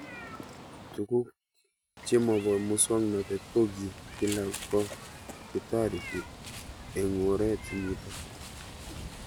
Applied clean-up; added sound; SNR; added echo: none; Meow; 12 dB; none.